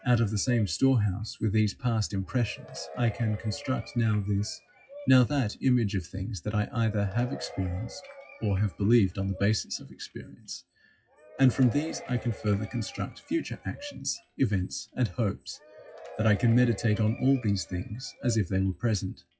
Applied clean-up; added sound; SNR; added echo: classical method WPE with log-MMSE.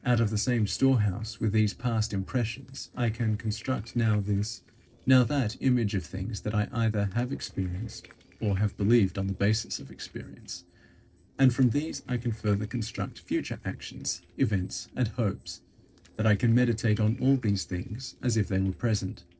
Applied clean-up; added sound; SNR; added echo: neural separator model SepFormer DNS4.